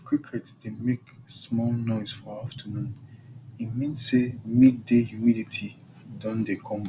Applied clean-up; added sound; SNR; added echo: none; none; none; none.